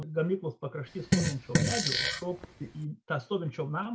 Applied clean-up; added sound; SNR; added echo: none; Fart; -4 dB; none.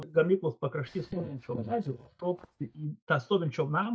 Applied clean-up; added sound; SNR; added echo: neural mask model DeepFilterNet 3.